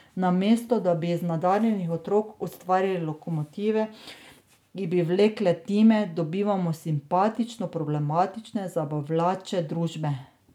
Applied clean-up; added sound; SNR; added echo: none; none; none; none.